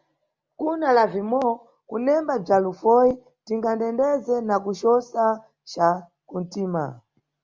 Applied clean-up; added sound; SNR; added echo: none; none; none; none.